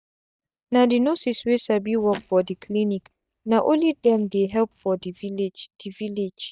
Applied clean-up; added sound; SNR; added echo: neural mask model DeepFilterNet 3.